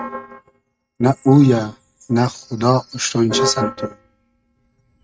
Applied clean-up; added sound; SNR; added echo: neural mask model RNNoise.